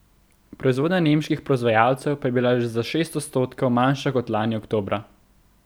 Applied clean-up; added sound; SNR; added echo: none; none; none; none.